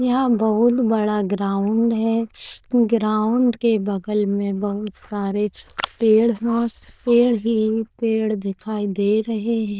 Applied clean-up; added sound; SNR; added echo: neural diffusion model UNIVERSE++.